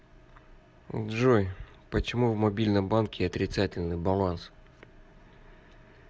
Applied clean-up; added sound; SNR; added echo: none; none; none; none.